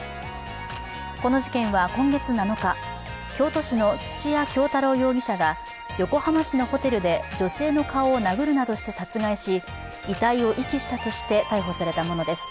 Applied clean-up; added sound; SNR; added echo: none; none; none; none.